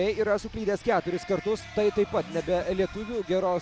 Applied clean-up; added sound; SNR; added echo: none; Accelerating, revving, vroom; 20 dB; none.